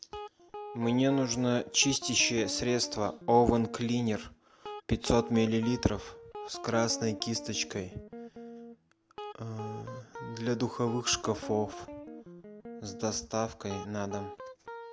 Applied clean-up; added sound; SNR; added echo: none; Guitar; 13 dB; none.